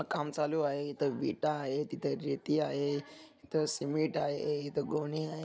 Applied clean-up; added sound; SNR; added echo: none; none; none; none.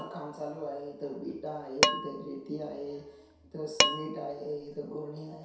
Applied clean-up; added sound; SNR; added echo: none; Dishes, pots, and pans; -4 dB; reverberation time 0.7 s.